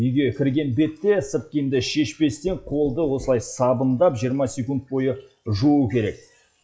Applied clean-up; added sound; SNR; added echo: classical method log-MMSE.